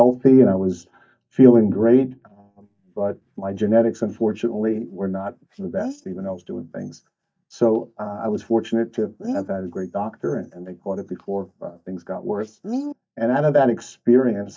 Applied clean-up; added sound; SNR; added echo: neural mask model DeepFilterNet 3.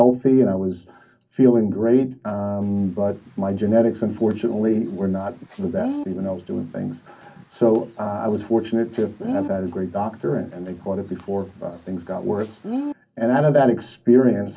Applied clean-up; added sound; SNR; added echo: none; Bird; 14 dB; reverberation time 0.3 s.